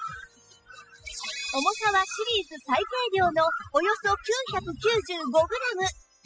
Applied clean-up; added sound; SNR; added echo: classical method spectral subtraction.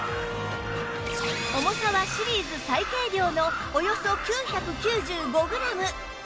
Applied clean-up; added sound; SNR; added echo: none; Crow; 9 dB; none.